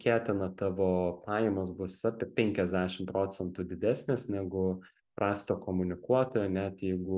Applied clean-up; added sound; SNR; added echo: none; none; none; none.